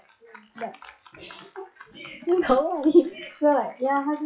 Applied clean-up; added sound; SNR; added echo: classical method WPE with log-MMSE.